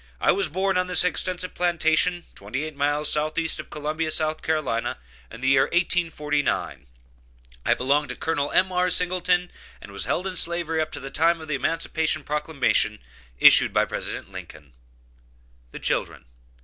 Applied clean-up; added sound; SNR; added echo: none; none; none; none.